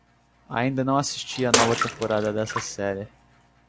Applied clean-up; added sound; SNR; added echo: none; Bathtub (filling or washing) / Water / Splash, splatter; 0 dB; none.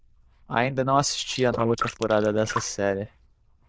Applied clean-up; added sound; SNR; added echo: neural diffusion model UNIVERSE++.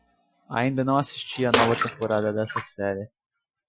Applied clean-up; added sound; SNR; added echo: classical method Wiener filter.